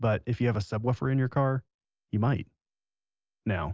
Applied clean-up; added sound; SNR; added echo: none; none; none; none.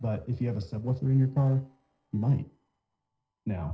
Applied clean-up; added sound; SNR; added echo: neural separator model SepFormer DNS4.